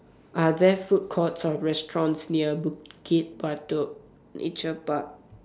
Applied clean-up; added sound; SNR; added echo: none; none; none; none.